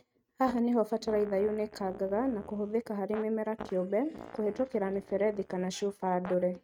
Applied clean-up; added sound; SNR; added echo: neural mask model RNNoise.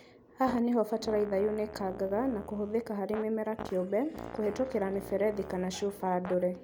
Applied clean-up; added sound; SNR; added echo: none; Fart; 14 dB; none.